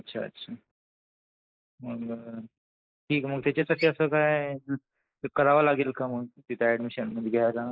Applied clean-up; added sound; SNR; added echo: neural mask model Resemble Enhance denoiser.